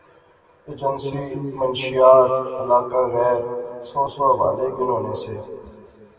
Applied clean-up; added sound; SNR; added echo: none; none; none; reverberation time 2.1 s.